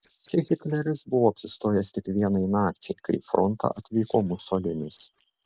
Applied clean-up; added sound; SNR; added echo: neural separator model SepFormer DNS4.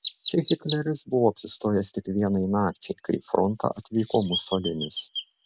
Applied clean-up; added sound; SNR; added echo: none; Chirp, tweet; 13 dB; none.